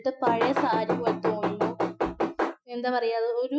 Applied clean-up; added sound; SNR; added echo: classical method Wiener filter.